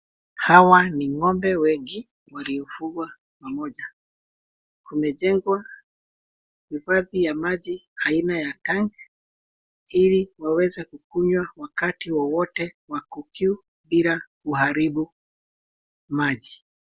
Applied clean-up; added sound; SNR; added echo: none; none; none; none.